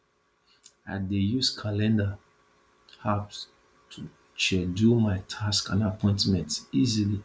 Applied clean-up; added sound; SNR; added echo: none; none; none; none.